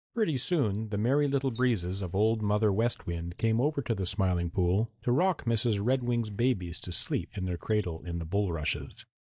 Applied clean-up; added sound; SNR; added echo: neural mask model DeepFilterNet 3.